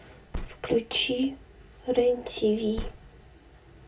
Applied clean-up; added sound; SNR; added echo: none; Car; 11 dB; reverberation time 0.1 s.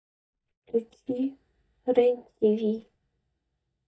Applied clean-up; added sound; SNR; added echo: neural mask model DeepFilterNet 3.